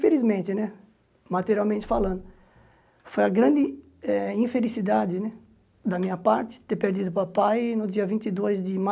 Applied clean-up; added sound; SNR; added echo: none; Purr; 15 dB; none.